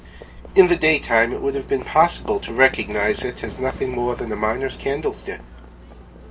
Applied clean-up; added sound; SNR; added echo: none; Livestock, farm animals, working animals; 18 dB; reverberation time 0.2 s.